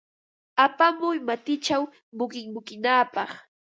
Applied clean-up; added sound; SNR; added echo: none; none; none; none.